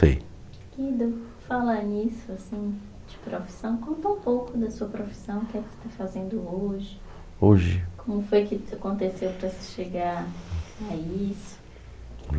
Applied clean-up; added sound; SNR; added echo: none; none; none; none.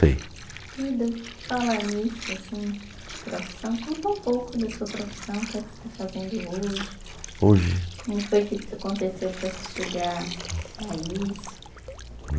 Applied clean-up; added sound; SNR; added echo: none; Water; 13 dB; none.